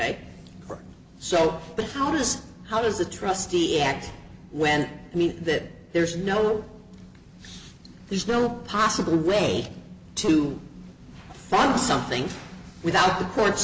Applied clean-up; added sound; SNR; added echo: none; none; none; none.